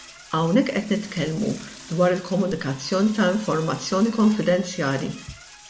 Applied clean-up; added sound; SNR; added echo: none; Toilet flush / Door; 20 dB; none.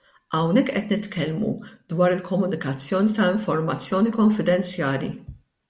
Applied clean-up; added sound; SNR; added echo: none; none; none; none.